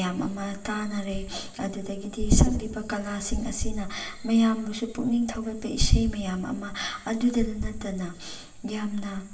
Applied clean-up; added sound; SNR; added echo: none; none; none; reverberation time 0.8 s.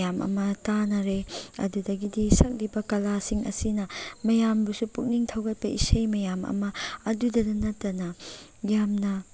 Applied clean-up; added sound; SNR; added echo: none; none; none; none.